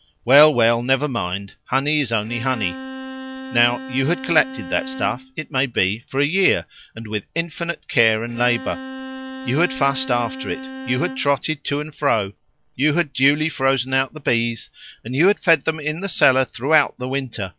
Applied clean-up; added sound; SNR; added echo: none; Bowed string instrument; 11 dB; none.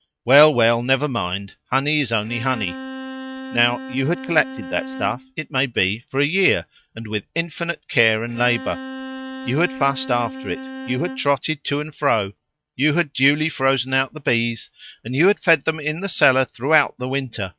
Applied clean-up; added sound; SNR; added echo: neural mask model RNNoise.